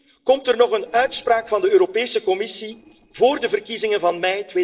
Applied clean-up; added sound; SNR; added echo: neural separator model SepFormer DNS4.